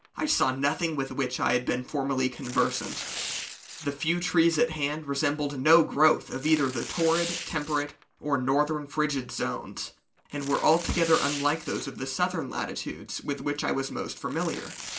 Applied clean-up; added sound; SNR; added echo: none; Tearing; 14 dB; reverberation time 0.2 s.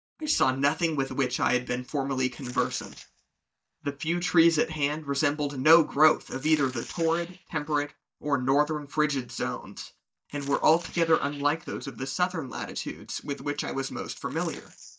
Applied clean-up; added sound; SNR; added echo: neural mask model DeepFilterNet 3.